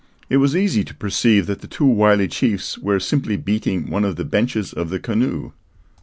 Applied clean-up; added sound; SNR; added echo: none; none; none; none.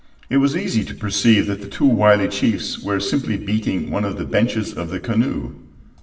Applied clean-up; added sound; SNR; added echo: none; none; none; reverberation time 0.8 s.